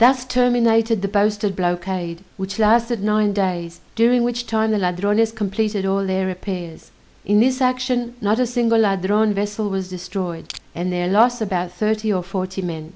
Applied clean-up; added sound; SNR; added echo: none; Crushing; 17 dB; none.